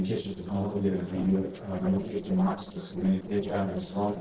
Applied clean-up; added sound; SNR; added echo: neural separator model SepFormer DNS4.